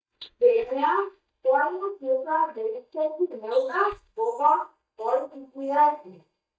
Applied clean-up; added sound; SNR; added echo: neural mask model DeepFilterNet 3.